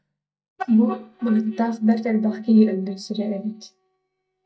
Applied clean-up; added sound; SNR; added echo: neural mask model DeepFilterNet 3.